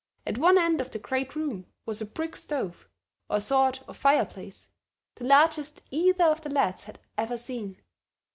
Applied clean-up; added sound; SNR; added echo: none; none; none; none.